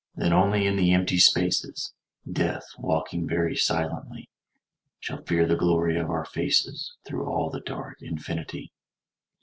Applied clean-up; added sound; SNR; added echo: none; none; none; none.